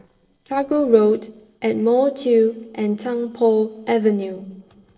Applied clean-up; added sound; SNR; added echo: neural separator model SepFormer DNS4.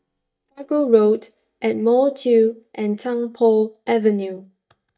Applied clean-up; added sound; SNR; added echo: neural mask model DeepFilterNet 3.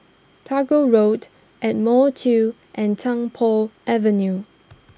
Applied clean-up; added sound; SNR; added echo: none; none; none; none.